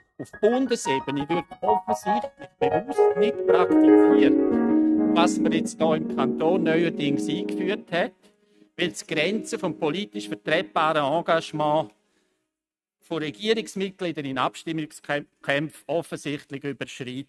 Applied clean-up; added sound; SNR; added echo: neural mask model RNNoise.